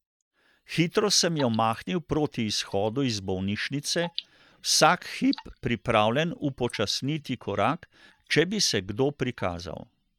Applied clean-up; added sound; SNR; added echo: neural mask model DeepFilterNet 3.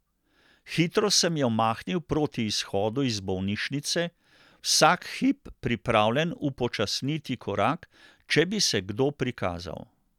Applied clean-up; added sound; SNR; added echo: none; none; none; none.